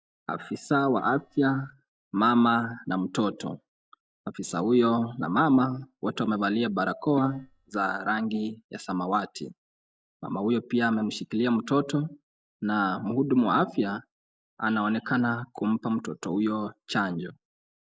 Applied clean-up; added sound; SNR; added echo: neural mask model DeepFilterNet 3.